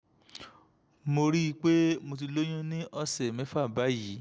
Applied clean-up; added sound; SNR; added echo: none; none; none; none.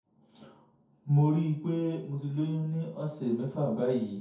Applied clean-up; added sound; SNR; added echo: none; none; none; reverberation time 0.6 s.